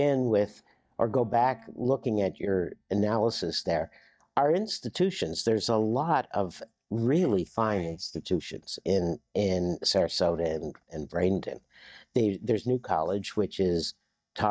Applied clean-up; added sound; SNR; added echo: neural mask model DeepFilterNet 3.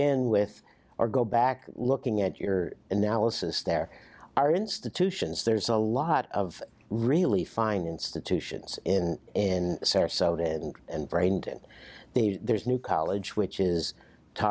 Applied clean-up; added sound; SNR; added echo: none; none; none; none.